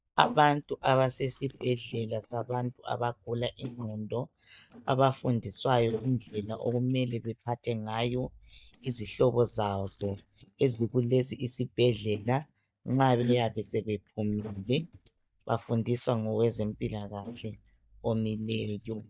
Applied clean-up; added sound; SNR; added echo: neural mask model DeepFilterNet 3.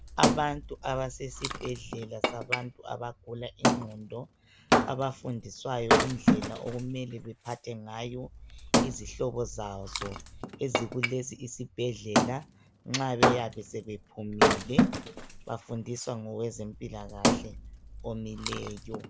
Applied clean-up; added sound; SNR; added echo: none; Wood; -4 dB; none.